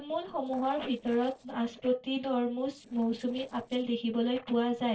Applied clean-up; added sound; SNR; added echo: neural separator model SepFormer DNS4.